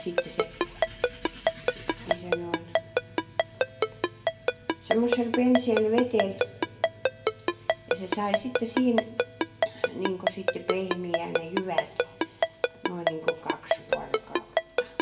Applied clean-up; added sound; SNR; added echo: none; Ringtone; -2 dB; reverberation time 1.2 s.